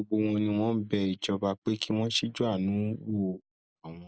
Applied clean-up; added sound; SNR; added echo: none; none; none; none.